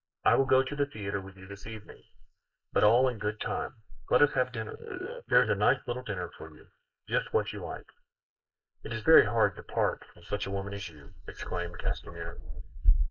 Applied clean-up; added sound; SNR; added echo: neural mask model Resemble Enhance denoiser.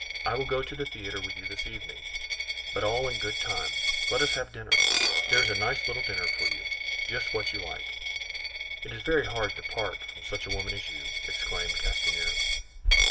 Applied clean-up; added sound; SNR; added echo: none; Coin (dropping); -3 dB; none.